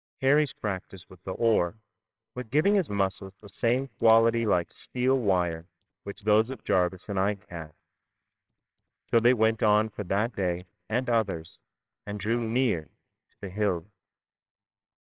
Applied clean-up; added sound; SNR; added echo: neural separator model SepFormer WHAMR!.